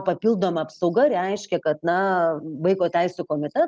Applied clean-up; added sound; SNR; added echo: none; none; none; none.